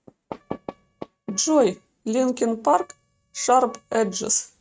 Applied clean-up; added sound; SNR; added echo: neural mask model RNNoise.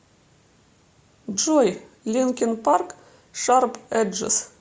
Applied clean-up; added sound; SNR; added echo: none; none; none; none.